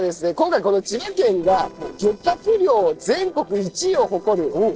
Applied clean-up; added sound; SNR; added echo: neural separator model SepFormer DNS4.